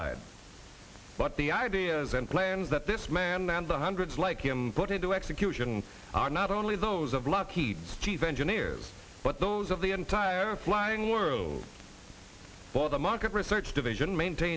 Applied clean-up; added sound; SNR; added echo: none; none; none; none.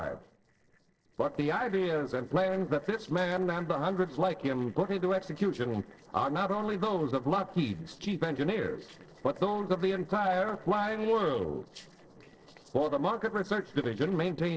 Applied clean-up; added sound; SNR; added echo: neural separator model SepFormer DNS4.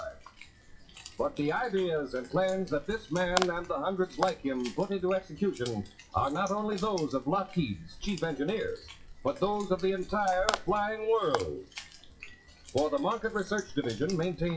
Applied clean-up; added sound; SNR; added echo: classical method WPE with log-MMSE.